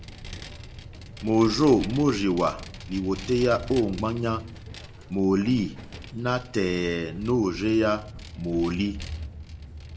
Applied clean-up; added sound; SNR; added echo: none; Vehicle; 13 dB; none.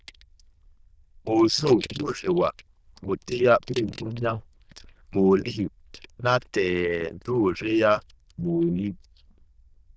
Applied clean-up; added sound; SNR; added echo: neural diffusion model UNIVERSE++.